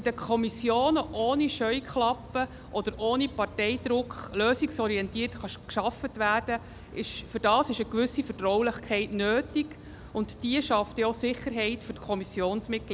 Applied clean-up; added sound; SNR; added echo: none; Rain; 17 dB; none.